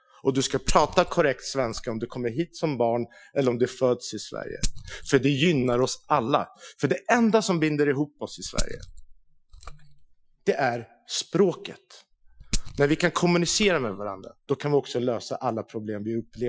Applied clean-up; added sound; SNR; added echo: classical method Wiener filter.